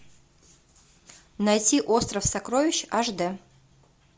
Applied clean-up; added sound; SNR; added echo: none; none; none; none.